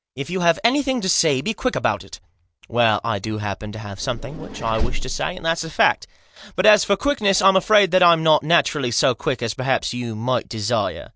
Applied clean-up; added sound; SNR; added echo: none; Vehicle; 6 dB; none.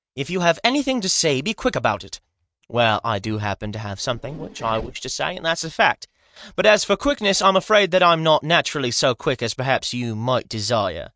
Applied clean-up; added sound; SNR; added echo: neural mask model RNNoise.